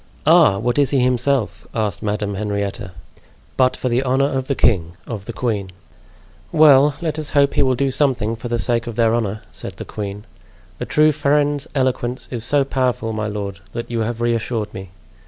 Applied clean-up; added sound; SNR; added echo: none; none; none; none.